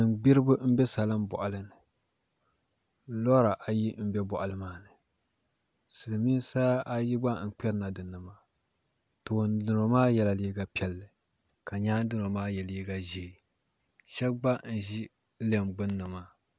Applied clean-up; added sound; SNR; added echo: none; none; none; none.